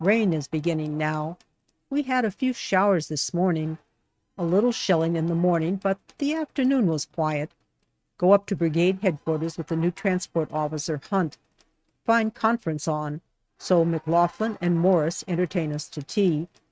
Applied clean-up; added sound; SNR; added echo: neural mask model RNNoise.